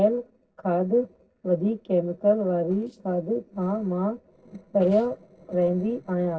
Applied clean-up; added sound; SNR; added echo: neural separator model SepFormer DNS4.